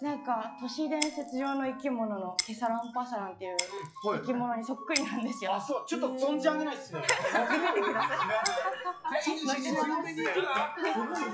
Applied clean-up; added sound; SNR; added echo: classical method log-MMSE.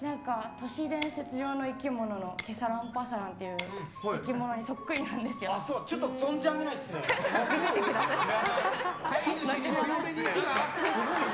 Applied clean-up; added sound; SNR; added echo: none; Shatter; 11 dB; none.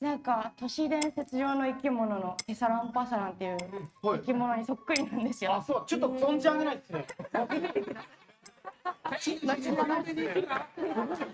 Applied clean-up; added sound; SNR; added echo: neural mask model RNNoise.